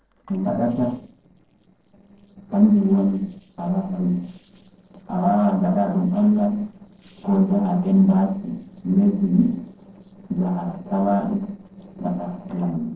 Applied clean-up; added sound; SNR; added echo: neural separator model SepFormer DNS4.